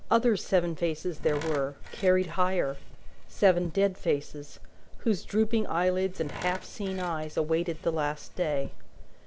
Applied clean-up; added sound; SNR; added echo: none; Tools; 18 dB; none.